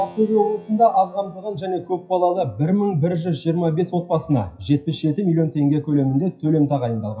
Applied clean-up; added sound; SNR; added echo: classical method WPE with log-MMSE.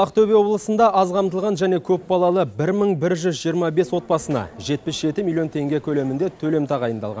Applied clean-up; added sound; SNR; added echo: none; none; none; none.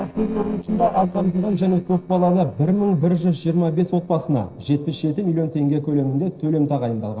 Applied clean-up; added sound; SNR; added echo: neural separator model SepFormer DNS4.